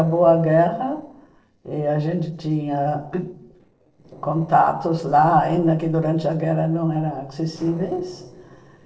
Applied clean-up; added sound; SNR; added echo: neural separator model SepFormer DNS4.